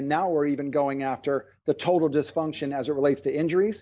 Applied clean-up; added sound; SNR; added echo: none; none; none; none.